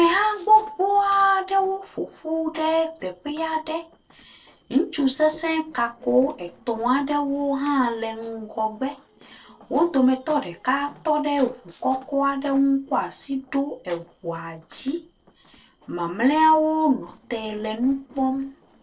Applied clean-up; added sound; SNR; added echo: neural separator model SepFormer DNS4.